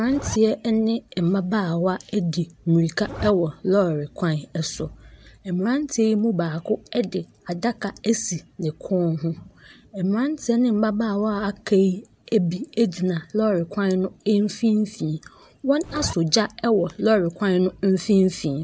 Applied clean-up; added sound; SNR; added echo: none; Zipper (clothing); 8 dB; none.